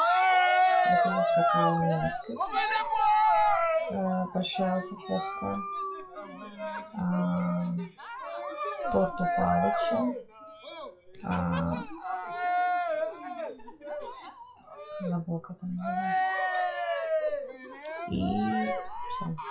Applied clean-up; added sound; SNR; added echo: classical method WPE with log-MMSE.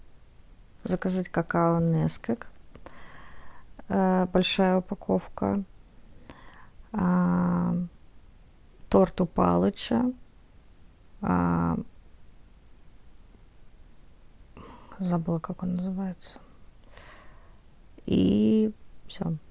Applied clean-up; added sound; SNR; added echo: none; none; none; none.